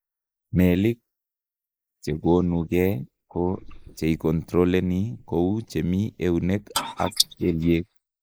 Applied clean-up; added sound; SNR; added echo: neural mask model Resemble Enhance denoiser.